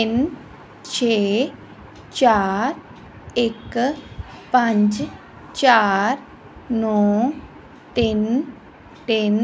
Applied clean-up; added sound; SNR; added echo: none; none; none; none.